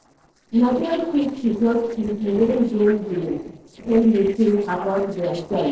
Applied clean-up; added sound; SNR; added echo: neural separator model SepFormer DNS4.